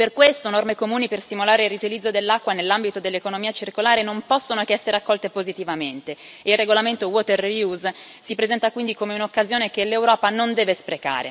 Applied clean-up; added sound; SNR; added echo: none; none; none; none.